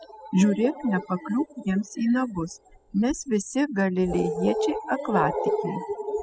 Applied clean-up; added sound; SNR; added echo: classical method spectral subtraction.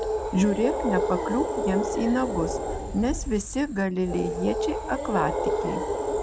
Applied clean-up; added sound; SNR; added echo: none; Animal; 1 dB; none.